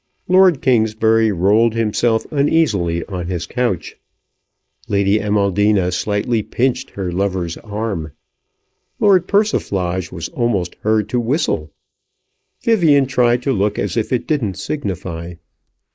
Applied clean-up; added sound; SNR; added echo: neural mask model Resemble Enhance denoiser.